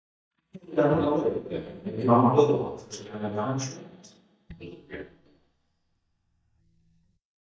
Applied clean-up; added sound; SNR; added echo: neural mask model DeepFilterNet 3.